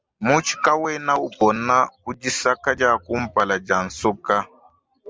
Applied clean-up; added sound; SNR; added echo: none; none; none; none.